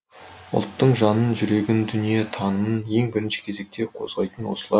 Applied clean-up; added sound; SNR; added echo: none; none; none; none.